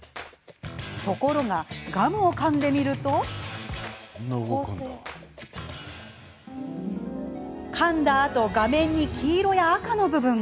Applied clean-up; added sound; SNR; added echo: none; none; none; none.